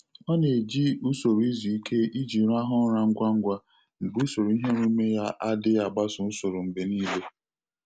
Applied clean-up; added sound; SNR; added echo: none; none; none; none.